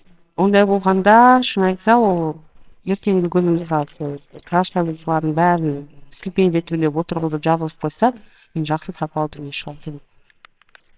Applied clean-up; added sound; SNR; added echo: neural separator model SepFormer WHAMR!.